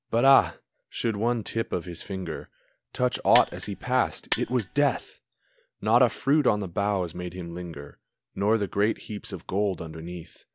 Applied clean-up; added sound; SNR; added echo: none; Mechanisms; 1 dB; none.